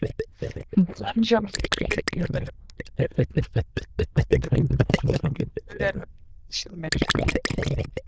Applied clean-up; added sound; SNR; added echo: neural diffusion model UNIVERSE++.